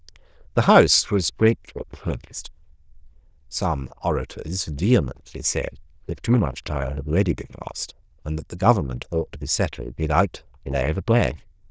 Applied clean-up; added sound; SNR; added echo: neural diffusion model UNIVERSE++.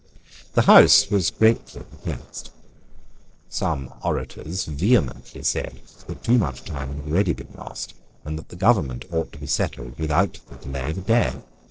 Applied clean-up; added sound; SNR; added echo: neural separator model SepFormer DNS4.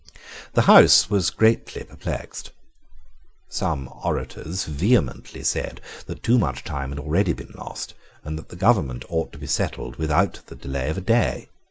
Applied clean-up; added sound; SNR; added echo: none; none; none; none.